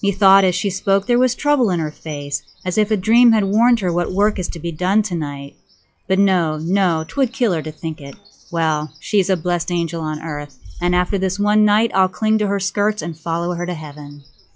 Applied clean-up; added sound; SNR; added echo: classical method log-MMSE.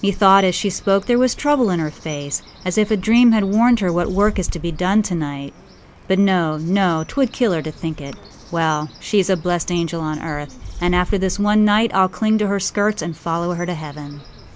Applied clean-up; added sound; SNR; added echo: none; Bird; 15 dB; none.